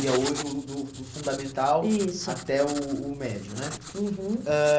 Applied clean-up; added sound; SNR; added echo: none; Writing; 12 dB; none.